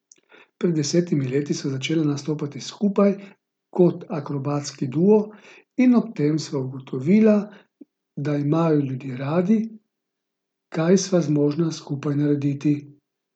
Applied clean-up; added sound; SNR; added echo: none; none; none; none.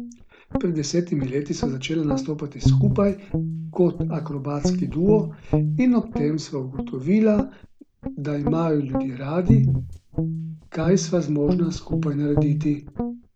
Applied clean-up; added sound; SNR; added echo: none; Guitar; 2 dB; none.